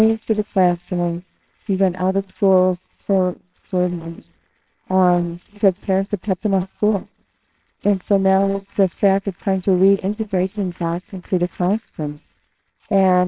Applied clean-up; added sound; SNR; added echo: neural separator model SepFormer WHAMR!.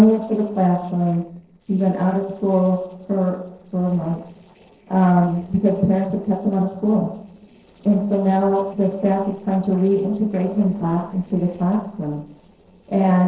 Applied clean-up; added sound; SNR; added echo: neural separator model SepFormer DNS4.